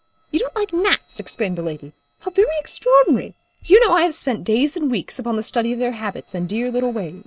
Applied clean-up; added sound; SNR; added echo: neural separator model SepFormer DNS4.